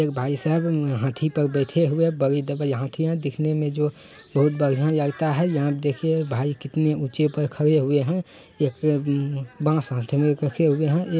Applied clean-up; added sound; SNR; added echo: none; none; none; none.